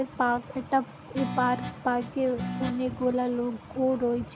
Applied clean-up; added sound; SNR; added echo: none; Guitar; 8 dB; none.